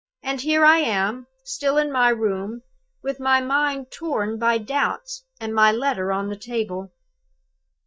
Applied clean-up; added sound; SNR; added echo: neural mask model DeepFilterNet 3.